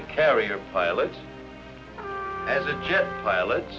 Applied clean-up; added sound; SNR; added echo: none; Trumpet; 10 dB; none.